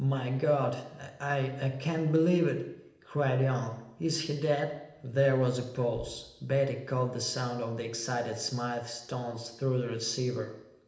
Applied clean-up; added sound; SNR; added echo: none; none; none; reverberation time 0.8 s.